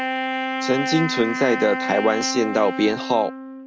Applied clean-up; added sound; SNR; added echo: none; Wind instrument, woodwind instrument; 5 dB; none.